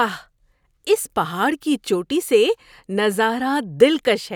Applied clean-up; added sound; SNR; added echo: none; none; none; none.